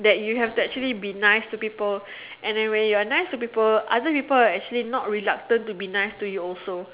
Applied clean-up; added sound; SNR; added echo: none; none; none; none.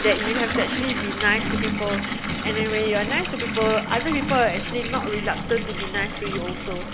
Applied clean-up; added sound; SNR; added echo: none; Bathtub (filling or washing) / Water tap, faucet; 2 dB; none.